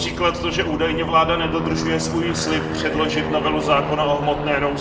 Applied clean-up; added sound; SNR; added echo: none; Aircraft; 4 dB; reverberation time 0.7 s.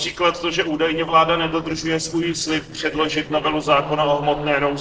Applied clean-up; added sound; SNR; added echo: neural separator model SepFormer DNS4.